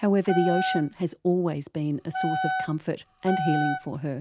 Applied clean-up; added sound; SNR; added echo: none; Wind instrument, woodwind instrument; 4 dB; none.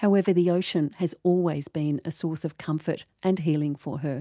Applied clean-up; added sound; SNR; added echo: none; none; none; none.